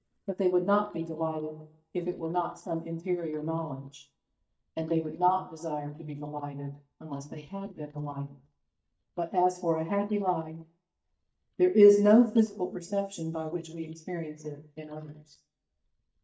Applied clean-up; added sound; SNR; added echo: neural mask model DeepFilterNet 3.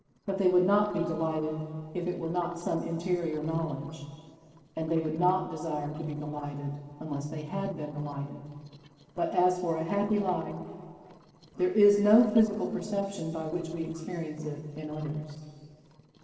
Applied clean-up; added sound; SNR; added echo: neural separator model SepFormer DNS4.